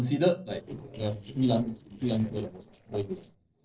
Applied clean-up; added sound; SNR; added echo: neural separator model SepFormer DNS4.